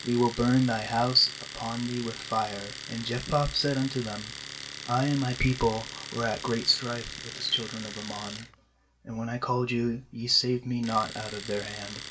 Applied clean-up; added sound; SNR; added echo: none; Domestic sounds, home sounds; 12 dB; reverberation time 0.2 s.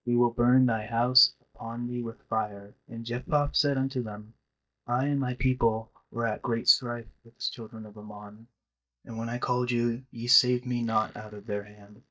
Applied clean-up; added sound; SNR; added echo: neural mask model DeepFilterNet 3.